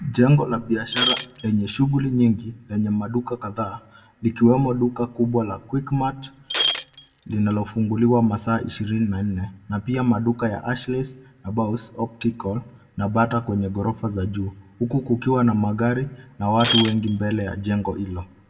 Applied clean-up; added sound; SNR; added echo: none; Shatter; -5 dB; reverberation time 0.5 s.